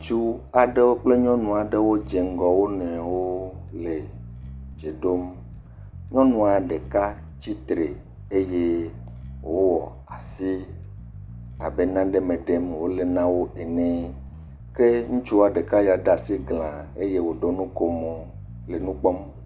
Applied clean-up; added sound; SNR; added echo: none; Bass guitar; 15 dB; none.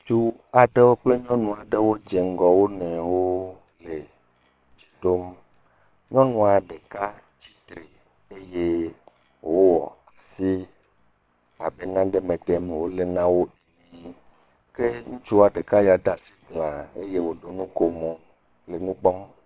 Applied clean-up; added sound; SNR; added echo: neural separator model SepFormer WHAM!.